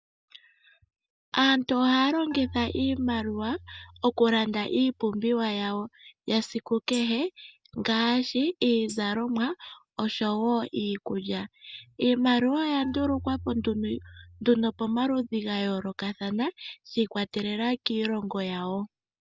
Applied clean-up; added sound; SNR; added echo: none; Marimba, xylophone + Tambourine; 18 dB; none.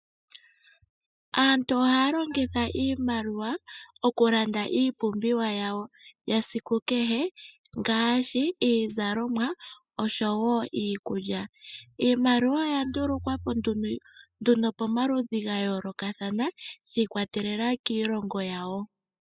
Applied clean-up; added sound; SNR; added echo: classical method spectral subtraction.